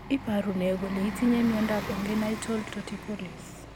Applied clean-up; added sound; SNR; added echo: none; Bus; 9 dB; none.